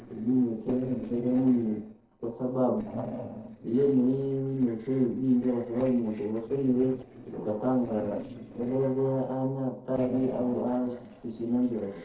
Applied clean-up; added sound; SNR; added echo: neural separator model SepFormer DNS4.